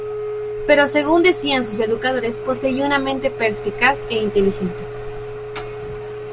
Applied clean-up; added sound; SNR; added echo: none; Wind instrument, woodwind instrument; 9 dB; none.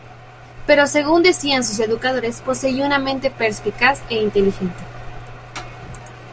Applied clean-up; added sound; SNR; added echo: none; none; none; none.